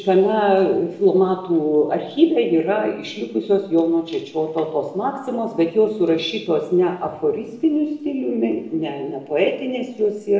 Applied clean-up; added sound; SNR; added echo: none; none; none; reverberation time 0.7 s.